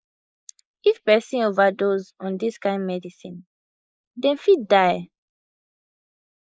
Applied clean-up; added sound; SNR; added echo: neural mask model Resemble Enhance denoiser.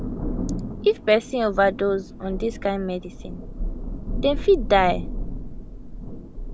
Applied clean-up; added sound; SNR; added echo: none; Thunder; 5 dB; none.